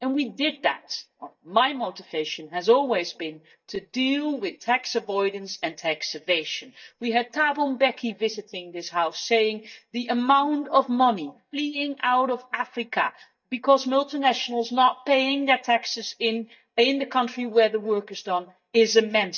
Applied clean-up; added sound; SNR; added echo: neural mask model DeepFilterNet 3.